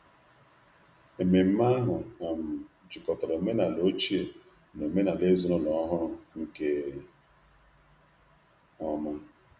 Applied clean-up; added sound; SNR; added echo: none; none; none; none.